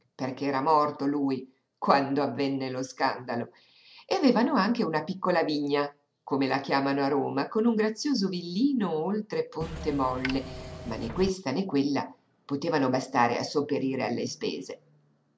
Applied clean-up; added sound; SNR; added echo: none; Engine / Mechanisms; 10 dB; none.